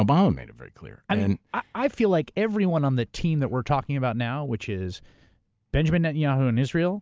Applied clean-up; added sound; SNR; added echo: none; none; none; none.